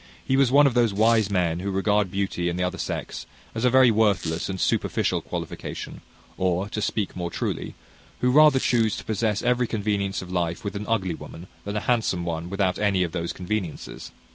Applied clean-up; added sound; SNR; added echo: none; Squeak; 16 dB; none.